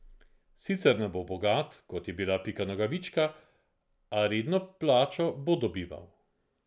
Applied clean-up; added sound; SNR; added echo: none; none; none; none.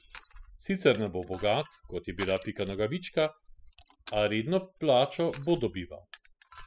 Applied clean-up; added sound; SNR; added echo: classical method spectral subtraction.